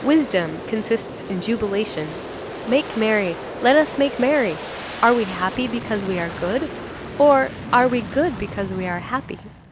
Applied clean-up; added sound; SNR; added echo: none; Aircraft; 11 dB; none.